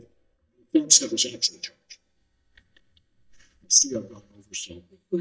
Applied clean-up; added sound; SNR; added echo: neural mask model DeepFilterNet 3.